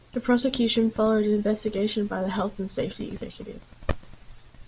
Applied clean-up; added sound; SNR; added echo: none; none; none; none.